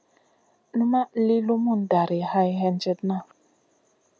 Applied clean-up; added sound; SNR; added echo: none; none; none; none.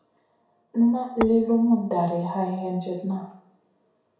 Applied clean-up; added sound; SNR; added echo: none; Tap / Hammer; 6 dB; reverberation time 0.6 s.